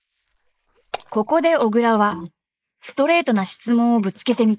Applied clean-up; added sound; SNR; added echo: neural mask model Resemble Enhance denoiser.